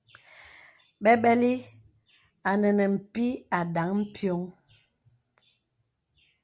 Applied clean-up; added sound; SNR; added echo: none; none; none; none.